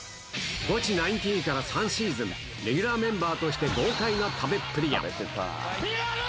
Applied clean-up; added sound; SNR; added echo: none; none; none; none.